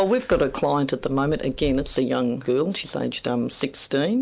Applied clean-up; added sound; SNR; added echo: none; none; none; none.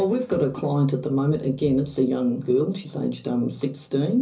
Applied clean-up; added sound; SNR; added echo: none; none; none; reverberation time 0.5 s.